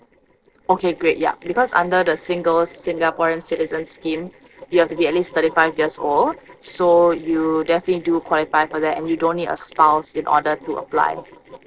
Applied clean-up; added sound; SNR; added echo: neural separator model SepFormer DNS4.